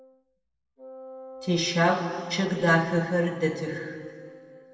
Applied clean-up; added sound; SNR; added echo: none; Wind instrument, woodwind instrument; 16 dB; reverberation time 2.2 s.